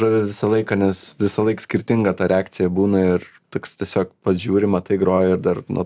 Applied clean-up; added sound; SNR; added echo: none; none; none; none.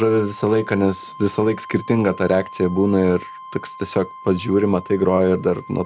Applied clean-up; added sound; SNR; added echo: none; Wind instrument, woodwind instrument; 18 dB; none.